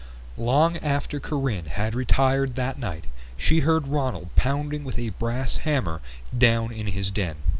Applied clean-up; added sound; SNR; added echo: none; none; none; none.